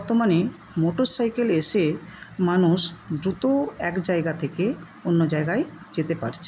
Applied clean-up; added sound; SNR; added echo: none; none; none; none.